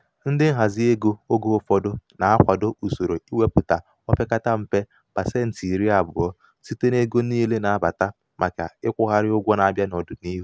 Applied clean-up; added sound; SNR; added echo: none; none; none; none.